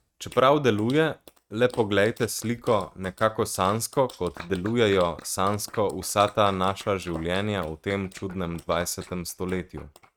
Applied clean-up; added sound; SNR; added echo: neural mask model RNNoise.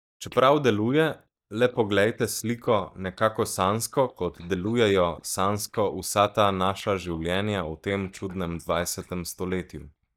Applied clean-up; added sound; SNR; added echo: neural mask model DeepFilterNet 3.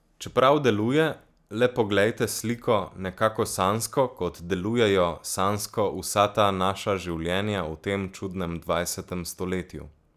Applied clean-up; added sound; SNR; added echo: none; none; none; none.